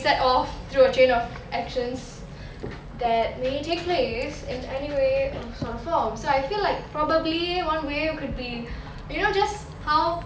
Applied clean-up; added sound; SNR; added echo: none; Vehicle; 17 dB; reverberation time 3.0 s.